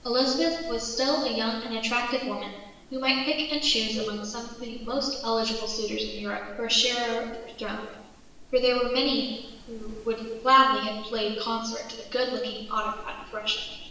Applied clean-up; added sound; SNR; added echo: none; Wind; 17 dB; reverberation time 1.0 s.